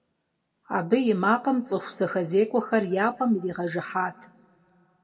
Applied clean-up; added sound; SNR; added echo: none; none; none; reverberation time 2.0 s.